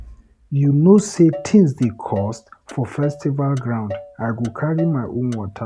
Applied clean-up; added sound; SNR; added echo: none; Motor vehicle (road); 17 dB; none.